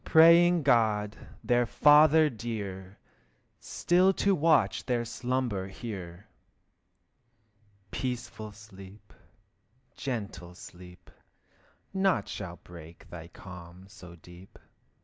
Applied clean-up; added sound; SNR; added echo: none; none; none; none.